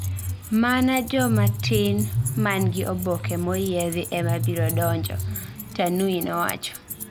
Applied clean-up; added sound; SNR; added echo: none; Keys jangling; 12 dB; none.